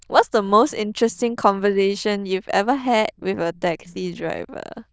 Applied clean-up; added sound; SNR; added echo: neural diffusion model UNIVERSE++.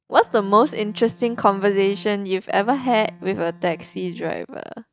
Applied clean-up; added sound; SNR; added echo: neural mask model DeepFilterNet 3.